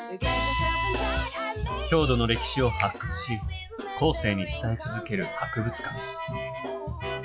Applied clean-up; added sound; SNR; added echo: classical method log-MMSE.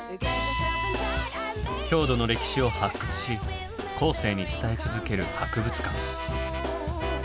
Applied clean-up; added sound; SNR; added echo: none; none; none; none.